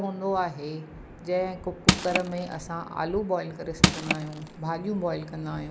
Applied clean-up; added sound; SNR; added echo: none; Crushing; -5 dB; none.